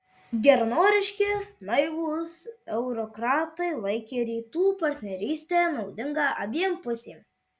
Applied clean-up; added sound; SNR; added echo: none; none; none; none.